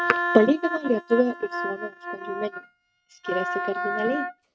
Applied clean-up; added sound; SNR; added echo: neural mask model RNNoise.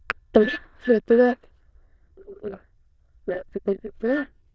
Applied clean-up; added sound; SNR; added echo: neural diffusion model UNIVERSE++.